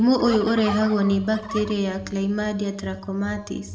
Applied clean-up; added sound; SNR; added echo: none; Fowl; 14 dB; reverberation time 0.8 s.